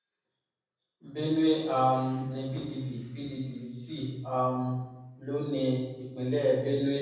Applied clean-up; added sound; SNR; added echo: none; none; none; reverberation time 1.1 s.